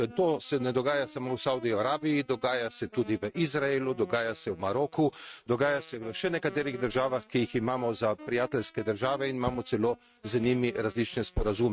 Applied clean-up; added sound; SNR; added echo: neural mask model RNNoise.